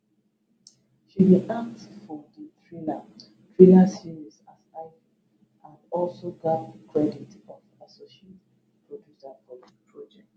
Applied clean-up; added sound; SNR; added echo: none; none; none; none.